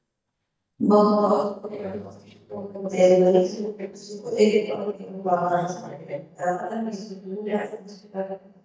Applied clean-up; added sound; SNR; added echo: neural mask model DeepFilterNet 3.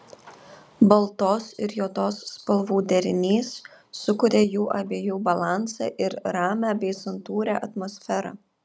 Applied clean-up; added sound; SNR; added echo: none; none; none; none.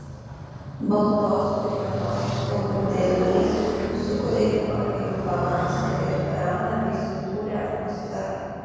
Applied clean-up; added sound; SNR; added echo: none; Motorcycle; 4 dB; reverberation time 2.2 s.